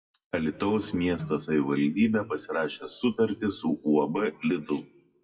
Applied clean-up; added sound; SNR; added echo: classical method WPE with log-MMSE.